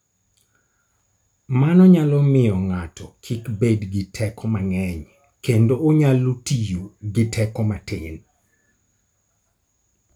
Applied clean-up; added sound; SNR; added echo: none; none; none; none.